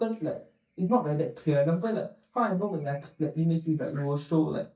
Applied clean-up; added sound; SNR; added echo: neural mask model DeepFilterNet 3.